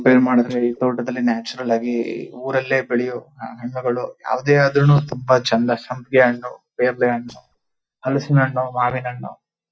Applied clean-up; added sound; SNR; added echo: neural mask model DeepFilterNet 3.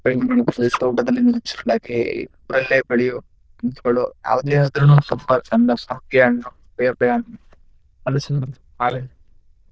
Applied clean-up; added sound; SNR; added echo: neural diffusion model UNIVERSE++.